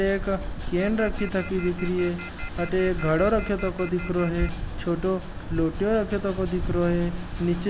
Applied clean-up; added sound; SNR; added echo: none; Telephone; 16 dB; none.